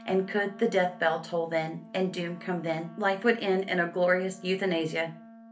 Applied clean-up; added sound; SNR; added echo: none; Wind instrument, woodwind instrument; 20 dB; reverberation time 0.3 s.